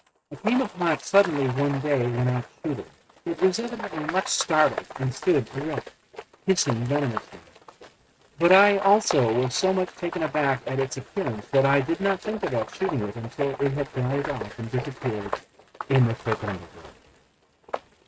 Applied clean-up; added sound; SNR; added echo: neural mask model RNNoise.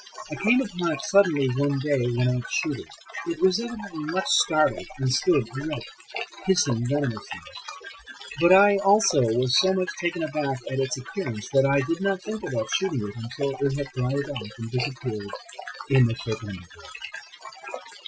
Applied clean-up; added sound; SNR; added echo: classical method Wiener filter.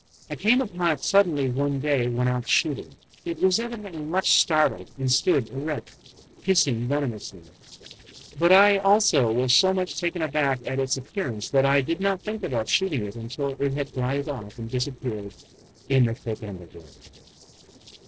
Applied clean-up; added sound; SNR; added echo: neural separator model SepFormer DNS4.